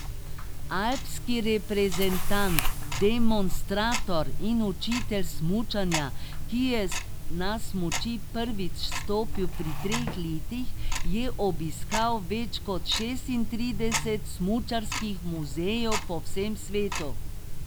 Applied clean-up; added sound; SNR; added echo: none; Tick-tock; -2 dB; none.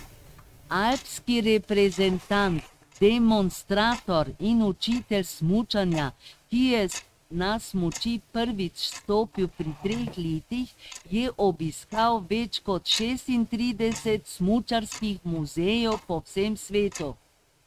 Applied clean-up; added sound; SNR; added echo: neural mask model RNNoise.